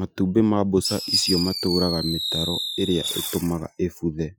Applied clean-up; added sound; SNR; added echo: classical method Wiener filter.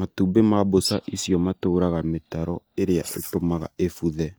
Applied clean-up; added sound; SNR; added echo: neural mask model DeepFilterNet 3.